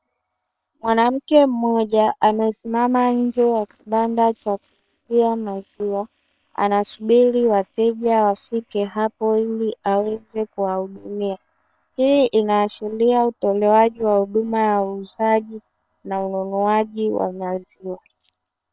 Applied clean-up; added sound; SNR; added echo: neural separator model SepFormer WHAM!.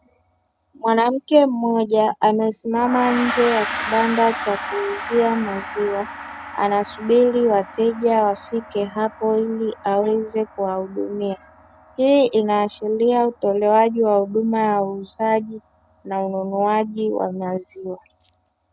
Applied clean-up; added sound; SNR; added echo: none; Gong; 14 dB; none.